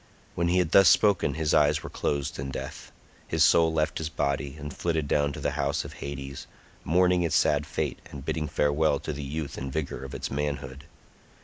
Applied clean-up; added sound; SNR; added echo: none; none; none; none.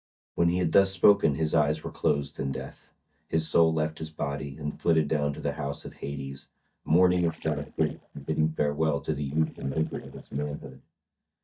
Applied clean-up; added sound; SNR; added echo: neural mask model DeepFilterNet 3.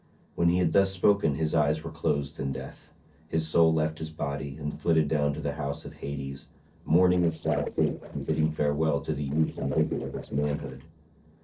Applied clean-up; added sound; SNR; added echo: neural separator model SepFormer DNS4.